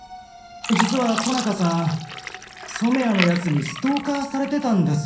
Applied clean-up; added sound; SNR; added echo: none; Fill (with liquid); 9 dB; reverberation time 0.6 s.